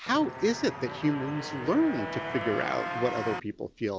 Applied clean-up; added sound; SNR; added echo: none; Motorcycle; 6 dB; none.